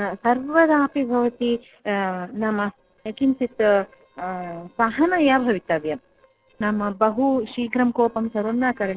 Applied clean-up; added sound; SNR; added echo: neural separator model SepFormer DNS4.